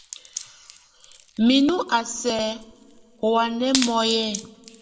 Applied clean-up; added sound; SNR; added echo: none; Wood; 12 dB; reverberation time 0.8 s.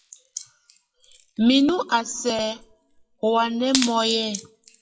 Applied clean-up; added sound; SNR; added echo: classical method WPE with log-MMSE.